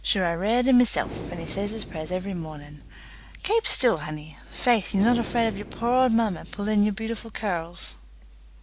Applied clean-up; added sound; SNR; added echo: none; Breathing; 16 dB; none.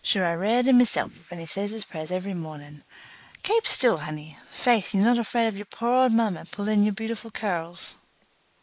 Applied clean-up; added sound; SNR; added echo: neural mask model Resemble Enhance denoiser.